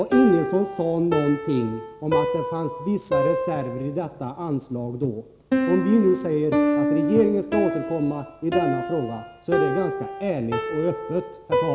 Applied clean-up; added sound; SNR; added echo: none; Piano; 2 dB; none.